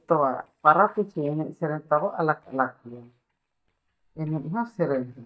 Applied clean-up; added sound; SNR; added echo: neural mask model DeepFilterNet 3.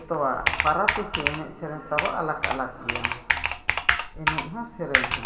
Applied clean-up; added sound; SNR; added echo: none; Computer keyboard; -2 dB; reverberation time 2.1 s.